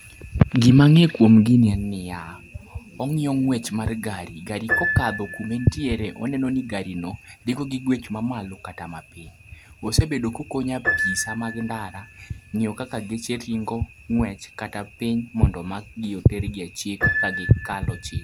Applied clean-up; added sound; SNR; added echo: none; Piano; 11 dB; none.